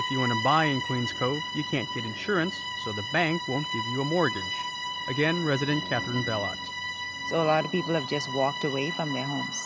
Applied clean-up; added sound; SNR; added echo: none; Bowed string instrument; 5 dB; none.